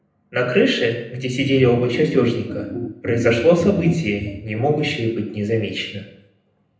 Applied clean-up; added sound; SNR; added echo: none; Organ; 9 dB; reverberation time 0.7 s.